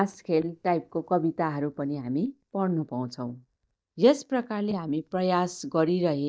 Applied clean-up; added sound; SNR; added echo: neural mask model DeepFilterNet 3.